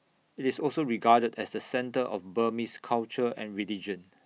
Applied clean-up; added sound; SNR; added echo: none; none; none; none.